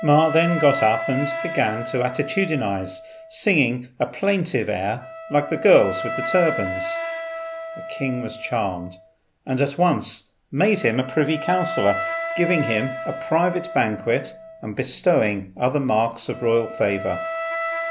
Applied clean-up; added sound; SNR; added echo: none; Wind instrument, woodwind instrument; 8 dB; none.